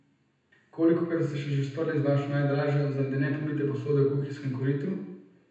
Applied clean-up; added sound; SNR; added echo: none; none; none; reverberation time 0.9 s.